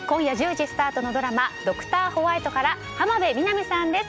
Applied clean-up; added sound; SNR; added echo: none; none; none; none.